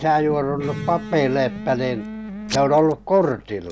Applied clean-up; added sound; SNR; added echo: none; Packing tape, duct tape / Tearing + Electric guitar; 12 dB; none.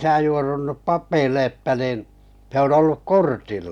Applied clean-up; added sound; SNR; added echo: none; none; none; none.